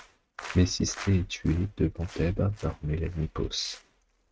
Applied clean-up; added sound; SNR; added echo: neural mask model RNNoise.